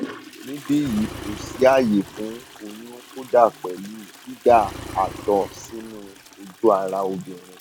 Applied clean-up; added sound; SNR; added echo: none; Toilet flush + Engine; 15 dB; none.